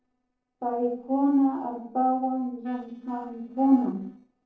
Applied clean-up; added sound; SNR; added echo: neural separator model SepFormer DNS4.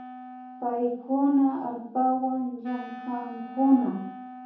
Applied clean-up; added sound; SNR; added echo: none; Wind instrument, woodwind instrument; 16 dB; reverberation time 0.7 s.